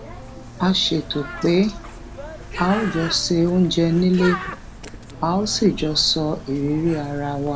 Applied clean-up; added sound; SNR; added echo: none; Bird; 12 dB; none.